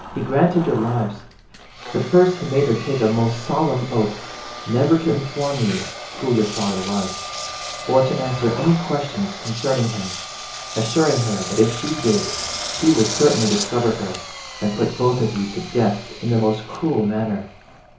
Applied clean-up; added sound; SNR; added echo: none; Engine; 10 dB; reverberation time 0.6 s.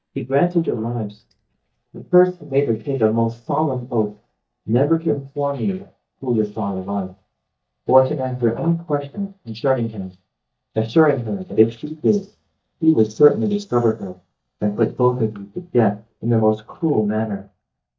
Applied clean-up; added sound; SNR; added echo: neural mask model DeepFilterNet 3.